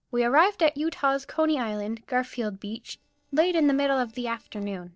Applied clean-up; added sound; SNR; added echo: neural separator model SepFormer DNS4.